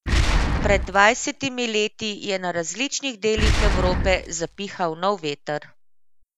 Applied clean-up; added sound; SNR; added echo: none; Boom; 1 dB; none.